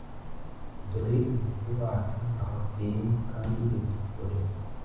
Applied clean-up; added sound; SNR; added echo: none; Insect; 4 dB; reverberation time 1.1 s.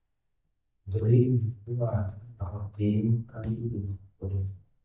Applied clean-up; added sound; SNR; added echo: neural mask model DeepFilterNet 3.